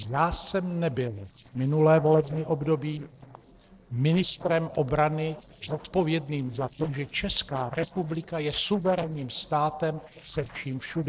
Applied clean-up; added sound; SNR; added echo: neural separator model SepFormer DNS4.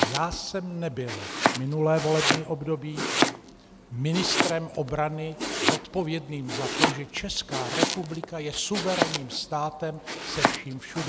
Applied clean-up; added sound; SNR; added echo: none; Domestic sounds, home sounds; 0 dB; none.